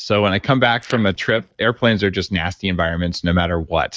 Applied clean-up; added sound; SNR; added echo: neural mask model DeepFilterNet 3.